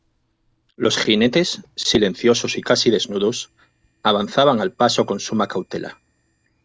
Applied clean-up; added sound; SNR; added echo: neural mask model DeepFilterNet 3.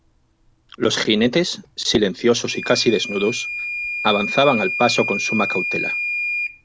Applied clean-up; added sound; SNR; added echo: none; Microwave oven / Alarm; 6 dB; none.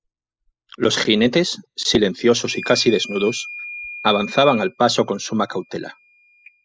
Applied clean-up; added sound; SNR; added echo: classical method spectral subtraction.